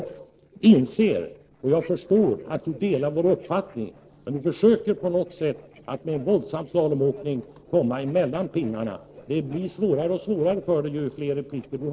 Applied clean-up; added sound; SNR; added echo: neural separator model SepFormer DNS4.